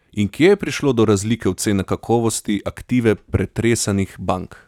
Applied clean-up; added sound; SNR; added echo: none; none; none; none.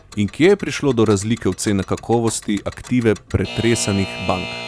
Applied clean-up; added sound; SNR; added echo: none; Alarm / Clock; 15 dB; none.